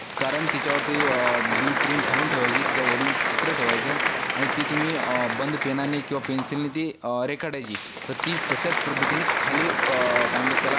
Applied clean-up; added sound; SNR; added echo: none; Applause; -3 dB; none.